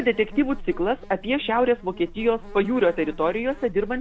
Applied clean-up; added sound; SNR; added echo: none; Insect; 15 dB; none.